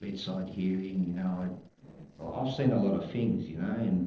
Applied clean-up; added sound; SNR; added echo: neural separator model SepFormer DNS4.